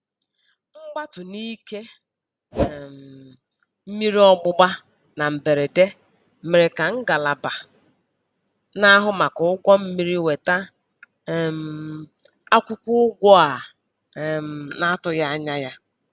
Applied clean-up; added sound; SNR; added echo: none; Whoosh, swoosh, swish; 4 dB; none.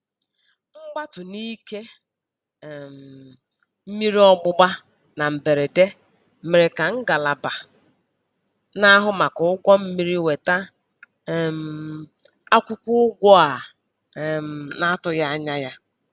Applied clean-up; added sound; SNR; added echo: none; none; none; none.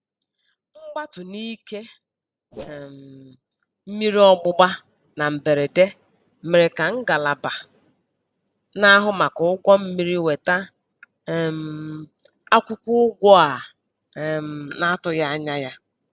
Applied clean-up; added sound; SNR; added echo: neural separator model SepFormer DNS4.